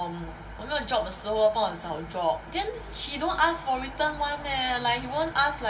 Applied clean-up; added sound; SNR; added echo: none; none; none; reverberation time 1.9 s.